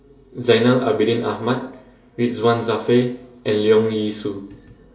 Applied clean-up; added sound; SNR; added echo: none; none; none; reverberation time 0.6 s.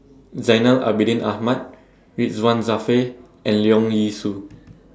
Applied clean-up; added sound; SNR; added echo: none; none; none; none.